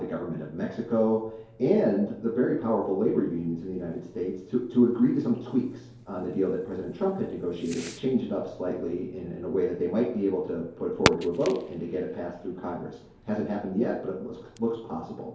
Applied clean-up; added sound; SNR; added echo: none; Fireworks; 13 dB; reverberation time 2.4 s.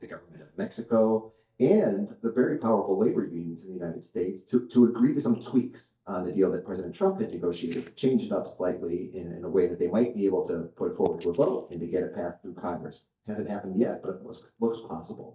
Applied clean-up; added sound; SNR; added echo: neural mask model DeepFilterNet 3.